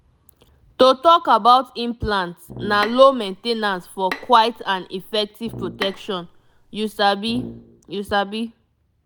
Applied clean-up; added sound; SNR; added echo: none; Brass instrument + Bowed string instrument; 16 dB; none.